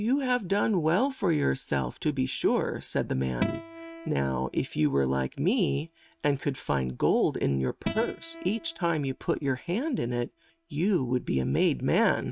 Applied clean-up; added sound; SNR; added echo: neural mask model RNNoise.